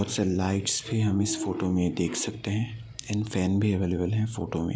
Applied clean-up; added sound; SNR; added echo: none; none; none; none.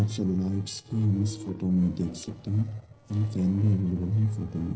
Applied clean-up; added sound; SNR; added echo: neural separator model SepFormer DNS4.